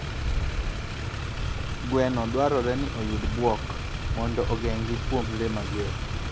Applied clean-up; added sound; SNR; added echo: none; Motor vehicle (road); 0 dB; none.